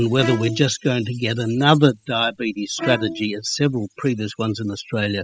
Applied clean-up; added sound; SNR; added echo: classical method spectral subtraction.